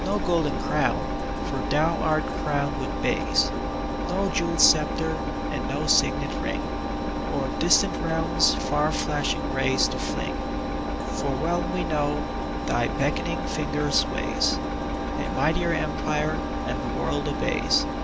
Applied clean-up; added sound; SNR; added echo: none; Engine; 0 dB; none.